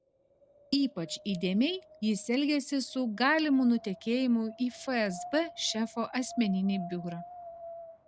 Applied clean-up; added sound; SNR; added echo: none; Wind; 18 dB; none.